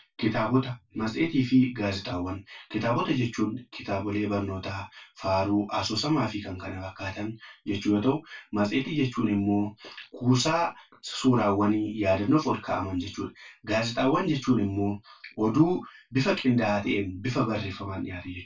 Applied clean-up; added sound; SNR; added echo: none; none; none; reverberation time 0.2 s.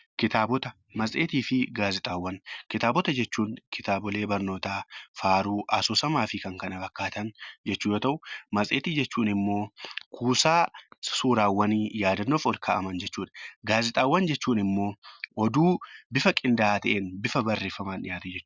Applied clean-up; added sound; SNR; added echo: none; none; none; none.